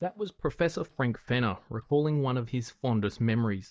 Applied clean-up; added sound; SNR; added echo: neural mask model DeepFilterNet 3.